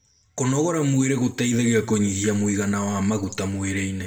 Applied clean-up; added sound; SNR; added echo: none; none; none; reverberation time 0.7 s.